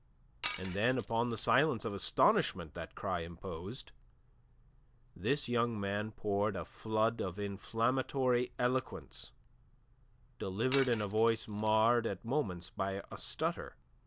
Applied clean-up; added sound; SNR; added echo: none; Glass; -2 dB; none.